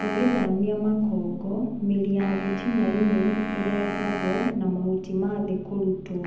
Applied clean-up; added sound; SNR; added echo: none; Wind instrument, woodwind instrument; 10 dB; reverberation time 0.8 s.